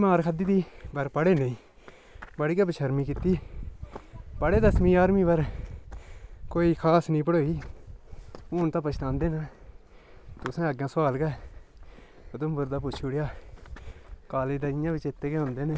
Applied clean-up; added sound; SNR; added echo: none; none; none; none.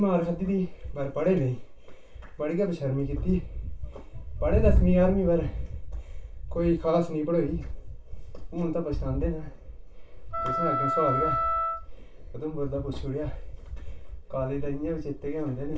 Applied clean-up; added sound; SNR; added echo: none; Wind instrument, woodwind instrument; 1 dB; reverberation time 0.2 s.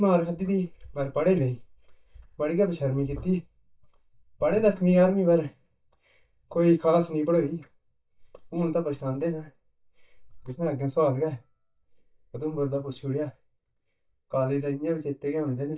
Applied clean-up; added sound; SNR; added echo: neural mask model DeepFilterNet 3.